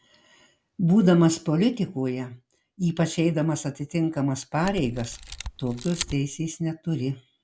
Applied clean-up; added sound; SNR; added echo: none; Camera; 12 dB; none.